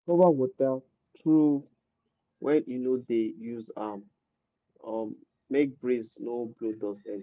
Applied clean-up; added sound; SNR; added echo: none; none; none; none.